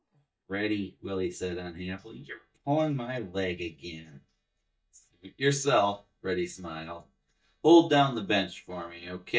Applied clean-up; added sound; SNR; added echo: neural mask model DeepFilterNet 3.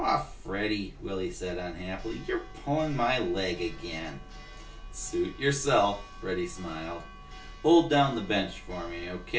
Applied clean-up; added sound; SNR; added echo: none; Church bell; 14 dB; reverberation time 0.2 s.